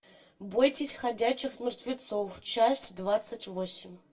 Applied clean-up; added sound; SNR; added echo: none; none; none; reverberation time 0.2 s.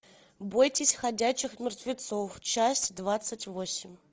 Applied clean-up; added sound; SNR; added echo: none; none; none; none.